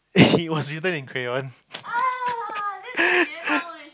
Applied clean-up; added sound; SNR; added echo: none; none; none; none.